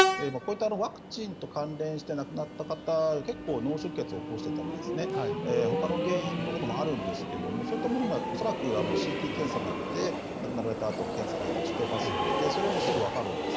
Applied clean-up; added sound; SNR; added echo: none; Train; -1 dB; none.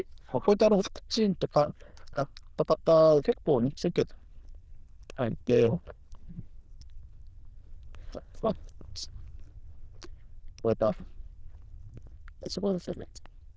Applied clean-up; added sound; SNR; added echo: neural diffusion model UNIVERSE++.